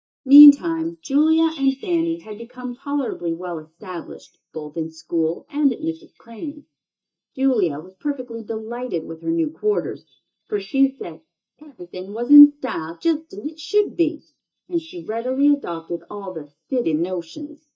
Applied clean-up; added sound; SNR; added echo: neural mask model DeepFilterNet 3.